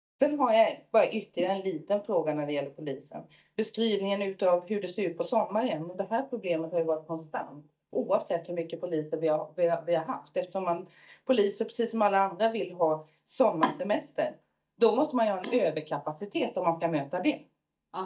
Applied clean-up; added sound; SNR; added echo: neural mask model DeepFilterNet 3.